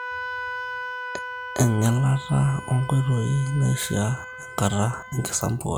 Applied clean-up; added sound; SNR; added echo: none; Wind instrument, woodwind instrument; 11 dB; none.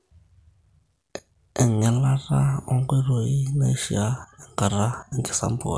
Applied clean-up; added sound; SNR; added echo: none; none; none; none.